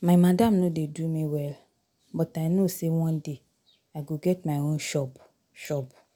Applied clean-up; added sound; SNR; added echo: none; none; none; none.